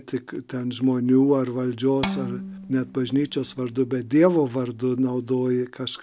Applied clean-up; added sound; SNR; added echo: none; Bowed string instrument; 12 dB; none.